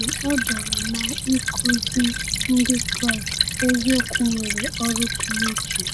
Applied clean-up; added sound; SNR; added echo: none; Stream / Trickle, dribble; 0 dB; none.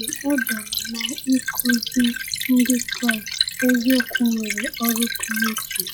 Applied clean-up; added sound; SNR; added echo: classical method log-MMSE.